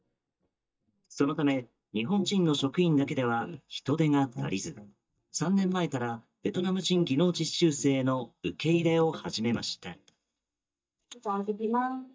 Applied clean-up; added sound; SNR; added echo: neural mask model DeepFilterNet 3.